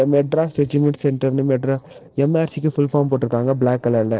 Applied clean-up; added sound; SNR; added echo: neural separator model SepFormer DNS4.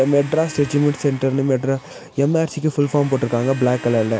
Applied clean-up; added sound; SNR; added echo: none; Domestic sounds, home sounds; 19 dB; none.